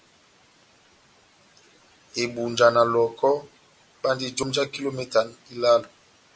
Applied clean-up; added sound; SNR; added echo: none; none; none; none.